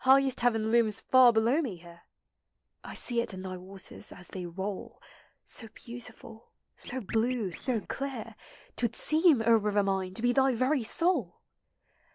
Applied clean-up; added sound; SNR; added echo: neural separator model SepFormer DNS4.